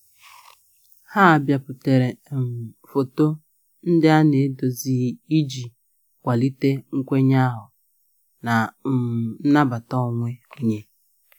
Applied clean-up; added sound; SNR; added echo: none; none; none; none.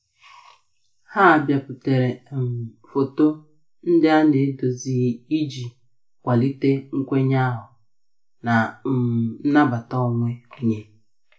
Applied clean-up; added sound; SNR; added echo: none; none; none; reverberation time 0.3 s.